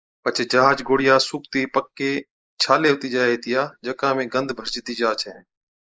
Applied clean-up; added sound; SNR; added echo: neural mask model Resemble Enhance denoiser.